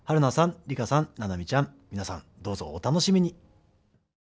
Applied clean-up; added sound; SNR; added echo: none; none; none; none.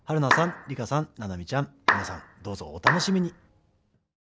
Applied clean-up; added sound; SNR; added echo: none; Clapping; -2 dB; none.